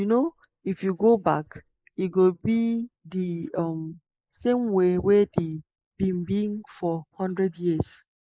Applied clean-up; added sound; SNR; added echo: neural mask model Resemble Enhance denoiser.